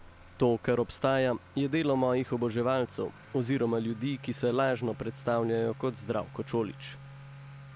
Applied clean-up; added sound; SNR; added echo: none; Accelerating, revving, vroom / Motor vehicle (road); 18 dB; none.